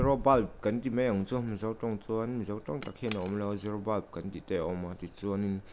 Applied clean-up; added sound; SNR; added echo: none; Cutlery, silverware / Chink, clink; 19 dB; none.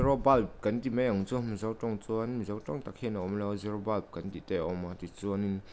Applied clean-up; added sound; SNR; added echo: none; none; none; none.